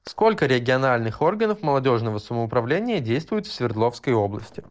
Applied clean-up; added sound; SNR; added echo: neural separator model SepFormer DNS4.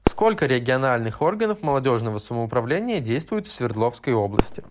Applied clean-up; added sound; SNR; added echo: none; Fireworks; 8 dB; none.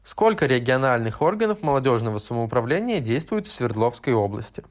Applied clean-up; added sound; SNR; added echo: none; none; none; none.